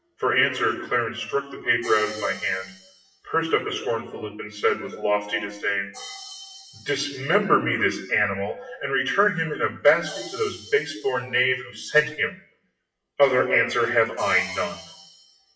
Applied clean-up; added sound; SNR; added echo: classical method WPE with log-MMSE.